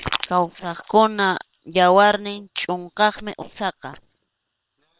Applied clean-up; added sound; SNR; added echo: neural separator model SepFormer WHAM!.